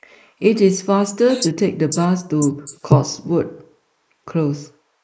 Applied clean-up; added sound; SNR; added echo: neural mask model Resemble Enhance denoiser.